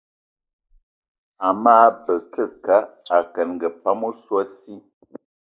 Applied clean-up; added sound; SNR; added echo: neural mask model Resemble Enhance denoiser.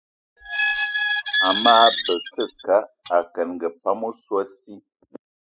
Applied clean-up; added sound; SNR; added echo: classical method spectral subtraction.